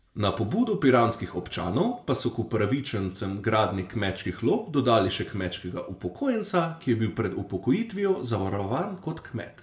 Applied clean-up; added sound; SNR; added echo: none; none; none; reverberation time 0.9 s.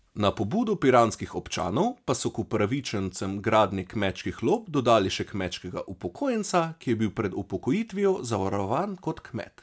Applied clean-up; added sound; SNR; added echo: none; none; none; none.